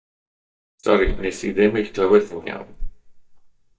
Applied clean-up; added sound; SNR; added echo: neural mask model DeepFilterNet 3.